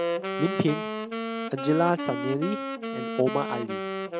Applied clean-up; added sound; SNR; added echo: none; Wind instrument, woodwind instrument; 3 dB; none.